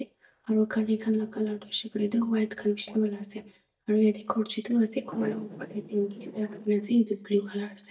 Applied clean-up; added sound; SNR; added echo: neural mask model DeepFilterNet 3.